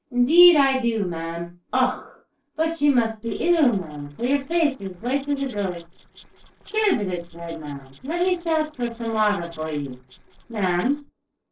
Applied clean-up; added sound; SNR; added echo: neural separator model SepFormer DNS4.